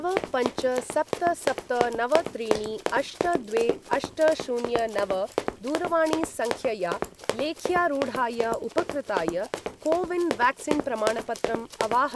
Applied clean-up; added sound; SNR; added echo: none; Run; 5 dB; none.